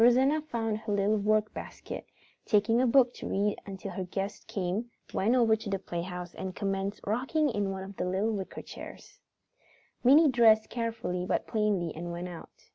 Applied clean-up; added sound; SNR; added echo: none; none; none; none.